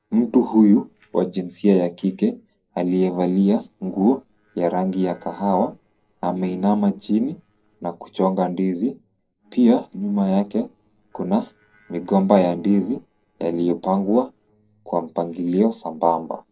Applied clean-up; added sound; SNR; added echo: neural separator model SepFormer DNS4.